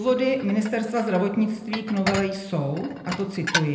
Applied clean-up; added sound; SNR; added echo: none; Dishes, pots, and pans; 9 dB; reverberation time 0.7 s.